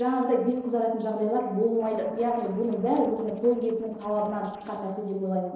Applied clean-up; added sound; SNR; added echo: neural separator model SepFormer DNS4.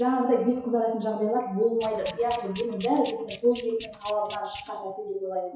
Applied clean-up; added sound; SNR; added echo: classical method WPE with log-MMSE.